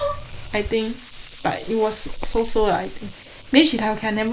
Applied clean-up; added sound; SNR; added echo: neural mask model Resemble Enhance denoiser.